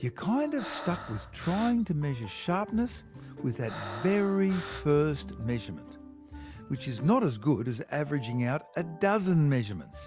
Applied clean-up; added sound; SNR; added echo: none; Breathing; 14 dB; none.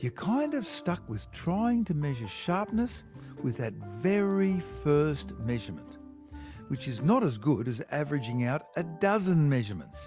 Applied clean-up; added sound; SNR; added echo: none; none; none; none.